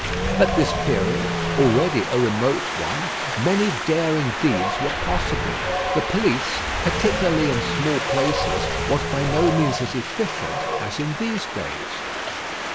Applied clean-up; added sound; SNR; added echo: none; Wind; 1 dB; none.